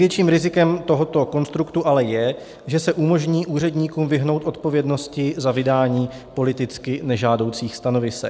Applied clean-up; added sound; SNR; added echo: none; none; none; none.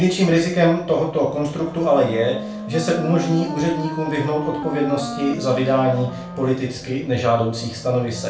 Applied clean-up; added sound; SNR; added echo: none; Wind instrument, woodwind instrument; 11 dB; reverberation time 0.3 s.